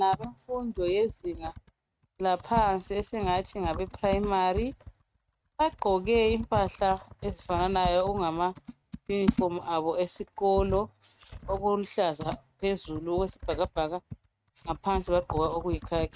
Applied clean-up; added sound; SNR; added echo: neural mask model RNNoise.